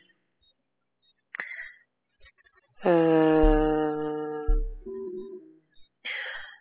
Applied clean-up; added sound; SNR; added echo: classical method spectral subtraction.